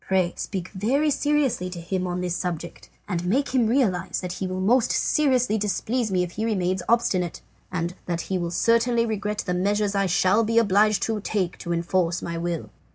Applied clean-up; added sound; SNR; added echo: none; none; none; none.